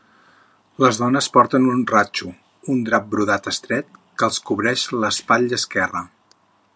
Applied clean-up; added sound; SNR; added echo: none; none; none; none.